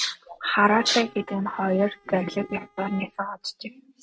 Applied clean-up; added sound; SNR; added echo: neural mask model RNNoise.